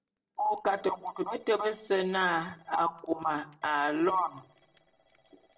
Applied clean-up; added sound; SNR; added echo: neural separator model SepFormer DNS4.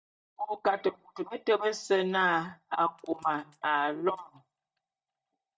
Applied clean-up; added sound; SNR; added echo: neural mask model DeepFilterNet 3.